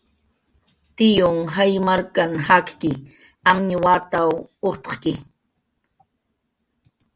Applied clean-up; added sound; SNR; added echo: none; none; none; none.